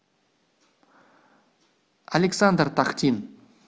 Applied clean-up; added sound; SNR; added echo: none; none; none; none.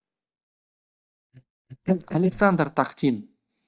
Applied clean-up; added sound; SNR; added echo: neural mask model DeepFilterNet 3.